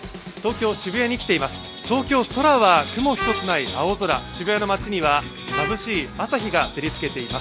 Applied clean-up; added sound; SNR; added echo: none; Trumpet; 9 dB; none.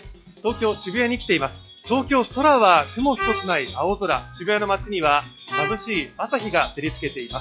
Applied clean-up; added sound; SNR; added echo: classical method log-MMSE.